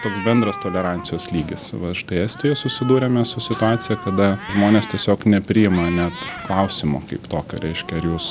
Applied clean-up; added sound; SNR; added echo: none; Cat; 14 dB; none.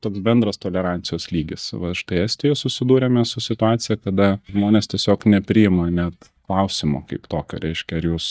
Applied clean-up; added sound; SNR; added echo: neural mask model DeepFilterNet 3.